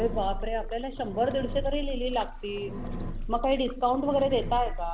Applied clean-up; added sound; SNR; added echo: none; Engine; 5 dB; none.